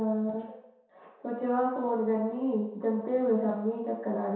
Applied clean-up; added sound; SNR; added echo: none; none; none; reverberation time 0.7 s.